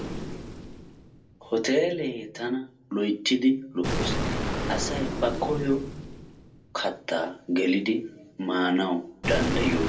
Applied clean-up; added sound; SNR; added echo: none; Explosion; 5 dB; reverberation time 0.2 s.